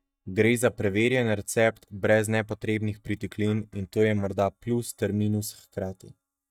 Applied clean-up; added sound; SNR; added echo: neural mask model DeepFilterNet 3.